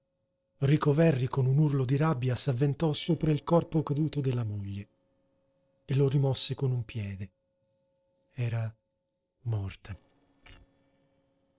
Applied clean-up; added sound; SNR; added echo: neural separator model SepFormer DNS4.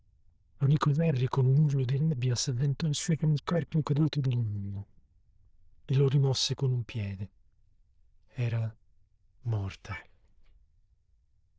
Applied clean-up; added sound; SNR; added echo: neural diffusion model UNIVERSE++.